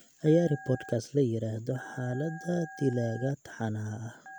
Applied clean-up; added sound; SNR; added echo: none; Telephone; 18 dB; none.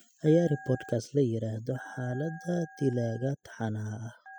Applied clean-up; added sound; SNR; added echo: classical method spectral subtraction.